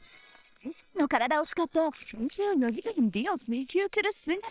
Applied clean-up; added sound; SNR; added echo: neural separator model SepFormer WHAM!.